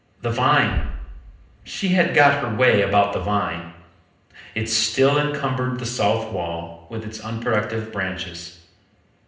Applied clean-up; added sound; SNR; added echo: none; Bass drum; 15 dB; reverberation time 0.8 s.